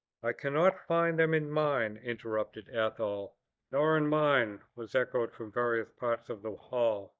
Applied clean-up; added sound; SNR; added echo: neural mask model DeepFilterNet 3.